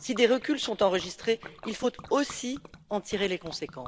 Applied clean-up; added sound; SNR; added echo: none; Liquid; 19 dB; none.